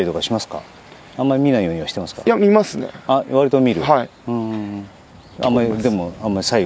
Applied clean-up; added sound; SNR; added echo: none; none; none; none.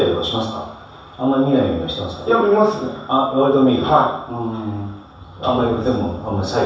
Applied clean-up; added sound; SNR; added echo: none; none; none; reverberation time 0.7 s.